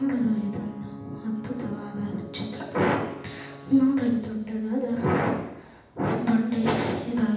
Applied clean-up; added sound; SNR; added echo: none; Alarm / Ocean / Boat, Water vehicle; 19 dB; reverberation time 0.9 s.